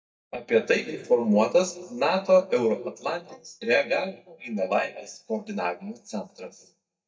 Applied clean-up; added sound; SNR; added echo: neural mask model DeepFilterNet 3.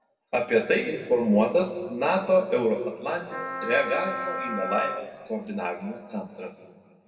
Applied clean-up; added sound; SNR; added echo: none; Wind instrument, woodwind instrument; 6 dB; reverberation time 1.6 s.